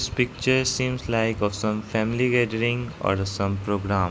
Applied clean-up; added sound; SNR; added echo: none; none; none; none.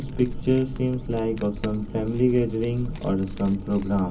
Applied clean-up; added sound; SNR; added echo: none; Keys jangling; 11 dB; reverberation time 0.3 s.